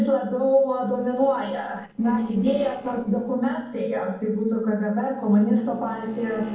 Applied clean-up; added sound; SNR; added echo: neural separator model SepFormer DNS4.